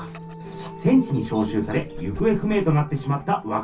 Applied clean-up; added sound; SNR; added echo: none; Dog; 16 dB; reverberation time 0.3 s.